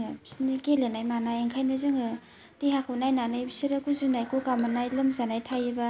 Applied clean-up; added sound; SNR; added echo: none; Burping, eructation; 19 dB; none.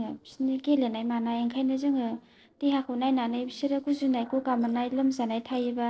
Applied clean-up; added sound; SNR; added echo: neural separator model SepFormer DNS4.